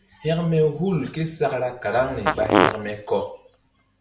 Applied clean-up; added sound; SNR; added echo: none; Fart; -2 dB; none.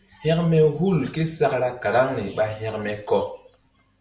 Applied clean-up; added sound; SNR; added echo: none; none; none; none.